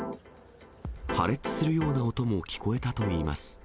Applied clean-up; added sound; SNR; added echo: none; none; none; none.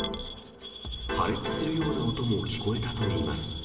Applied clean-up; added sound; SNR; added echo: none; Coin (dropping) / Glass; 11 dB; reverberation time 1.9 s.